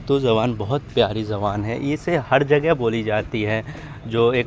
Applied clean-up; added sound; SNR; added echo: none; none; none; none.